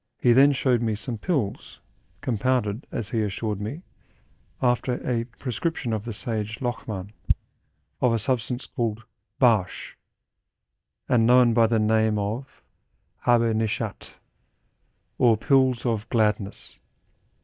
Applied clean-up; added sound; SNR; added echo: neural mask model DeepFilterNet 3.